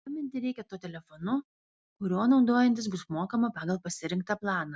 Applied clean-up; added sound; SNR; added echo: none; none; none; none.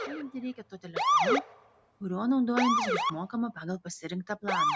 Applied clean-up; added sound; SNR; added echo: none; Motor vehicle (road) / Siren; -2 dB; none.